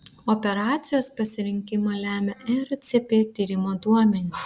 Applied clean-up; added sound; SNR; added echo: none; none; none; none.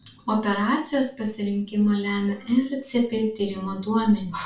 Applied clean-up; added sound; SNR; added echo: none; none; none; reverberation time 0.3 s.